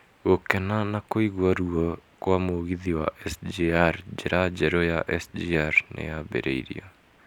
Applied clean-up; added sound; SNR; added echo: none; none; none; none.